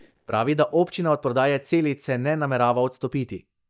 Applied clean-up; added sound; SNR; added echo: neural mask model DeepFilterNet 3.